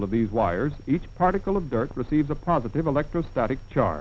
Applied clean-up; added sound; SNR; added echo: none; none; none; none.